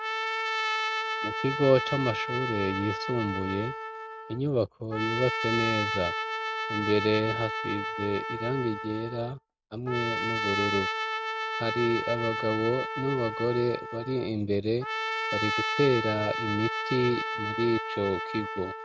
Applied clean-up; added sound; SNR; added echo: none; Trumpet; 2 dB; none.